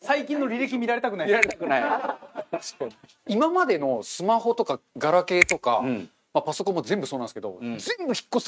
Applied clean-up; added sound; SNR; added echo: neural mask model RNNoise.